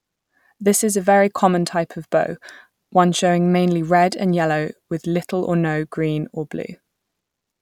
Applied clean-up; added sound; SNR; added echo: none; none; none; none.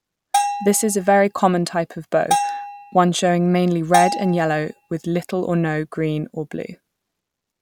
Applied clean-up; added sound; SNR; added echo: none; Bell; 6 dB; none.